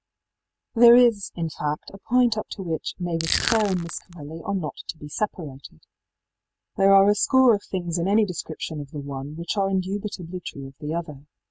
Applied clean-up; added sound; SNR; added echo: none; Crushing; 5 dB; none.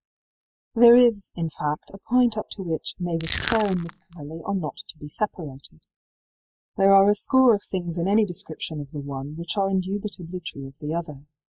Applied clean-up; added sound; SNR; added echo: classical method log-MMSE.